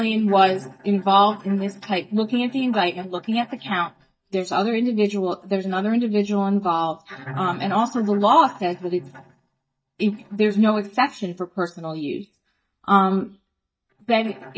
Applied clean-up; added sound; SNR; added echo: neural mask model DeepFilterNet 3.